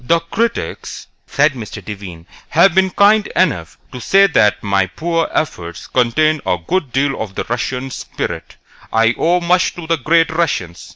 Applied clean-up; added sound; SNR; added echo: none; none; none; none.